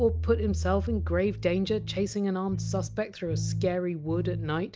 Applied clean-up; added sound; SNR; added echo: none; none; none; none.